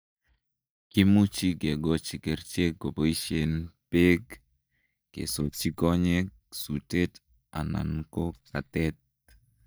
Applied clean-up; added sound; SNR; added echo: neural mask model DeepFilterNet 3.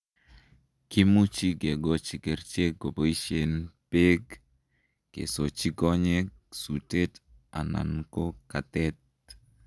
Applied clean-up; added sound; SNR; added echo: none; none; none; none.